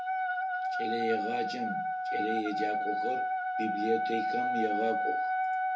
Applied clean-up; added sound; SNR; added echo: none; Wind instrument, woodwind instrument; -5 dB; reverberation time 0.3 s.